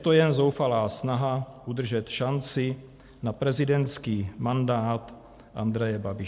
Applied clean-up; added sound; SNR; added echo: none; none; none; none.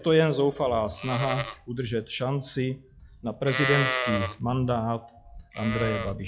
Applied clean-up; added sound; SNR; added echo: classical method log-MMSE.